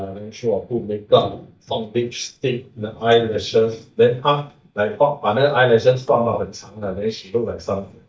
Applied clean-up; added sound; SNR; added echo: neural mask model DeepFilterNet 3.